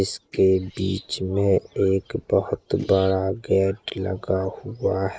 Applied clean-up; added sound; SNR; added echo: neural mask model Resemble Enhance denoiser.